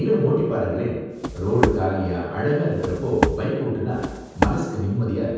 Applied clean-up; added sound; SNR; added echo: none; Walk, footsteps; 3 dB; reverberation time 1.2 s.